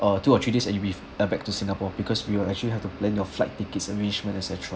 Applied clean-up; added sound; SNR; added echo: none; none; none; none.